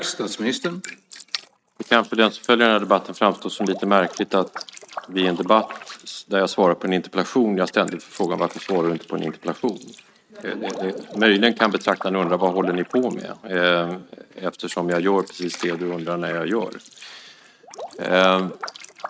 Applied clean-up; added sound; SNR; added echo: neural mask model RNNoise.